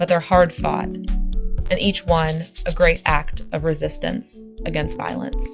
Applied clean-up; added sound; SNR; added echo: classical method log-MMSE.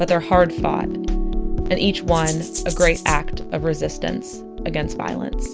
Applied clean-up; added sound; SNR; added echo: none; Rattle (instrument); 11 dB; none.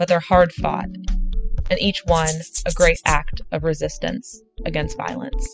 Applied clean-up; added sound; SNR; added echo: classical method spectral subtraction.